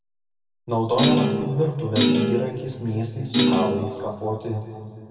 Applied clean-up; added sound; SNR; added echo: none; Thump, thud; -4 dB; reverberation time 2.4 s.